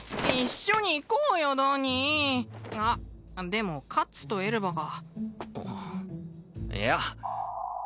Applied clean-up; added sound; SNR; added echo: none; none; none; none.